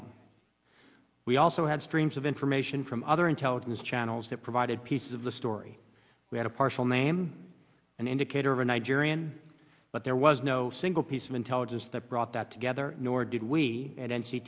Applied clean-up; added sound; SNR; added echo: none; none; none; none.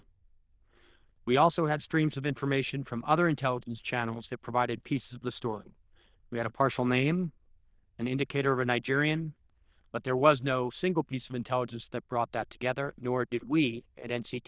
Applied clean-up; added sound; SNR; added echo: neural diffusion model UNIVERSE++.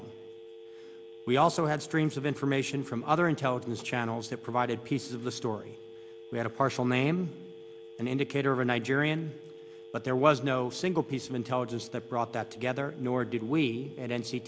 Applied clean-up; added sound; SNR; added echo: none; Telephone; 17 dB; none.